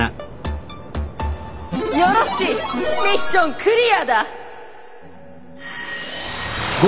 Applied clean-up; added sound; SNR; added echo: none; none; none; none.